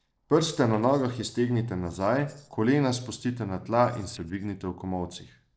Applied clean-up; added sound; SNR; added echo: neural separator model SepFormer DNS4.